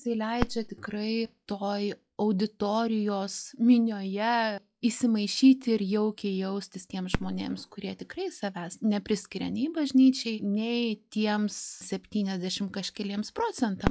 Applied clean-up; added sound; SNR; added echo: classical method log-MMSE.